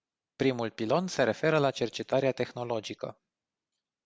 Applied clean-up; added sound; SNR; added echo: none; none; none; none.